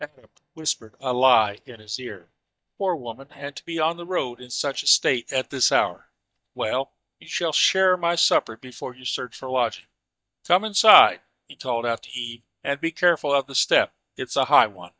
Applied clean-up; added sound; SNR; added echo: neural mask model DeepFilterNet 3.